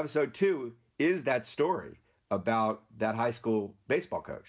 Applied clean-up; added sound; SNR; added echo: none; none; none; none.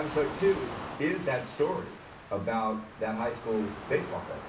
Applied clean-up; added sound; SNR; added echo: none; Waves, surf; 11 dB; reverberation time 0.3 s.